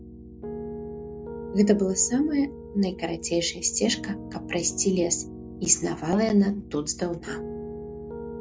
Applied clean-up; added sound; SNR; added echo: none; Piano; 11 dB; none.